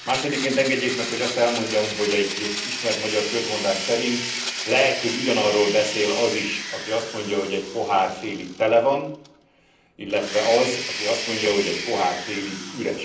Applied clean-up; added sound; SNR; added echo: none; Domestic sounds, home sounds; 7 dB; reverberation time 0.6 s.